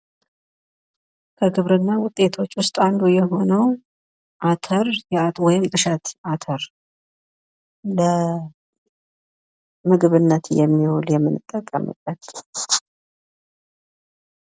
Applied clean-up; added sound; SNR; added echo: none; none; none; none.